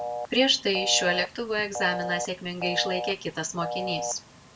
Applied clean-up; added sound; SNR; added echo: none; Telephone; 6 dB; reverberation time 0.2 s.